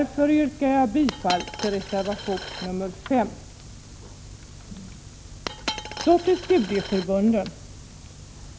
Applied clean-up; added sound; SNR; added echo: none; Coin (dropping); 13 dB; none.